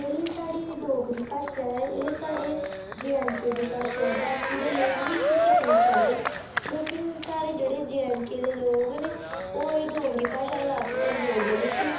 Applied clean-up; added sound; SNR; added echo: none; Cheering; 0 dB; reverberation time 0.7 s.